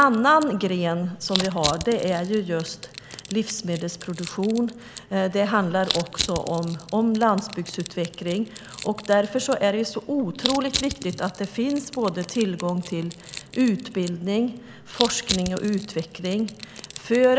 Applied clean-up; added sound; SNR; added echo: none; Crushing; 11 dB; none.